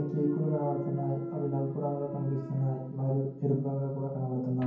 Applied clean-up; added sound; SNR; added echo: none; Thump, thud; 10 dB; reverberation time 0.9 s.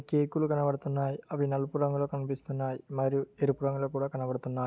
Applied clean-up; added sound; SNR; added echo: none; none; none; none.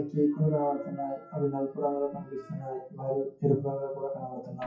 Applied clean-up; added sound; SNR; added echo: classical method WPE with log-MMSE.